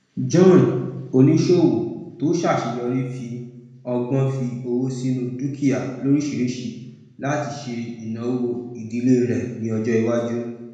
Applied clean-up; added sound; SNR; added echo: none; none; none; reverberation time 1.0 s.